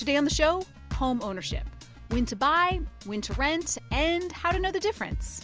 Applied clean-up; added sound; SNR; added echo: none; none; none; none.